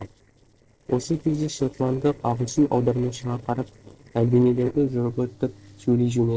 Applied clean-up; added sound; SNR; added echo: neural separator model SepFormer DNS4.